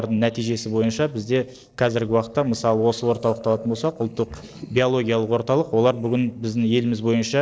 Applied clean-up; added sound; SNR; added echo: neural separator model SepFormer DNS4.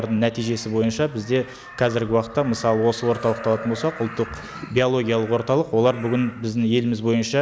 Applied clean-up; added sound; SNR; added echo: none; Crow; 18 dB; none.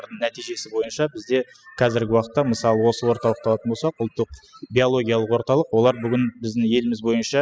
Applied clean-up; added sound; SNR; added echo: classical method spectral subtraction.